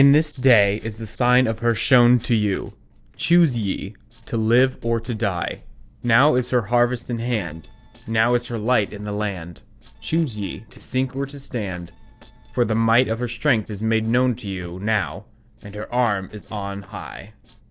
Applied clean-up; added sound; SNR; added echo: neural separator model SepFormer DNS4.